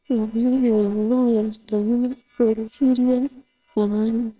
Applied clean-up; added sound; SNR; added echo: neural separator model SepFormer WHAMR!.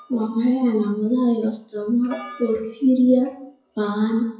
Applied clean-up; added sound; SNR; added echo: classical method WPE with log-MMSE.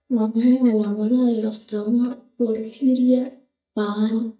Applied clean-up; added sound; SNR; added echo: neural mask model DeepFilterNet 3.